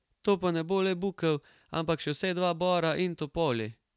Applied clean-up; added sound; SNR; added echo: none; none; none; none.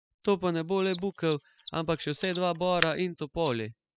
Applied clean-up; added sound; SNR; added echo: classical method spectral subtraction.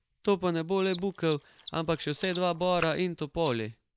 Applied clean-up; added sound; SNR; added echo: neural mask model Resemble Enhance denoiser.